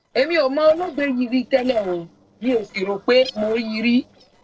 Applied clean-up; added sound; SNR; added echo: neural separator model SepFormer DNS4.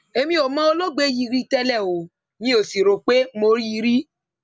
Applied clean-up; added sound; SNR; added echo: none; none; none; none.